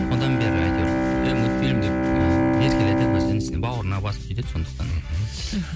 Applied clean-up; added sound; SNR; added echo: none; Bowed string instrument; -2 dB; none.